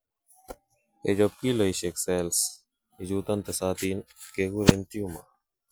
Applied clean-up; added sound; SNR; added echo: none; none; none; none.